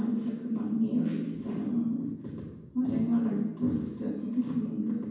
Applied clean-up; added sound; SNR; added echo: none; none; none; reverberation time 1.2 s.